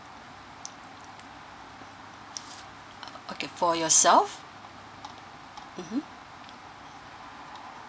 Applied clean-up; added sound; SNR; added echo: none; none; none; none.